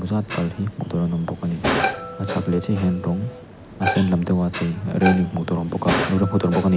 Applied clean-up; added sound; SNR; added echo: none; Dishes, pots, and pans + Bowed string instrument; 6 dB; none.